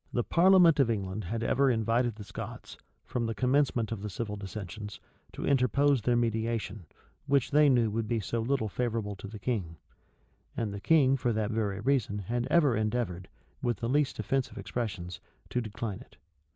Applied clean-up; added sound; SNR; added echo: none; none; none; none.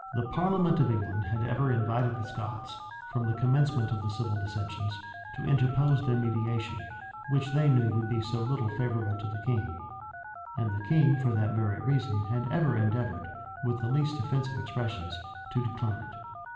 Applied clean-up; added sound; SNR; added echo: none; Telephone; 13 dB; reverberation time 1.1 s.